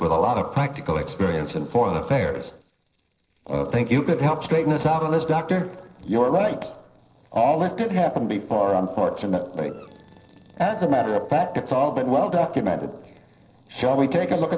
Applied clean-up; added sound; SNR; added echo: neural separator model SepFormer DNS4.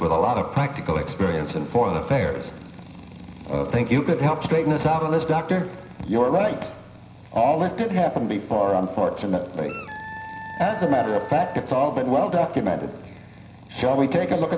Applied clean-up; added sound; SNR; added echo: none; Wind instrument, woodwind instrument; 14 dB; reverberation time 0.9 s.